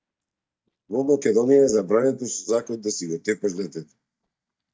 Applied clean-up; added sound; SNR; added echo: neural mask model DeepFilterNet 3.